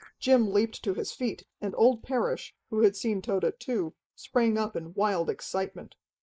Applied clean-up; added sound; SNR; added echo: neural mask model Resemble Enhance denoiser.